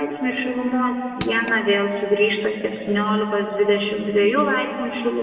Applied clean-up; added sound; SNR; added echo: none; Crushing; 15 dB; reverberation time 2.2 s.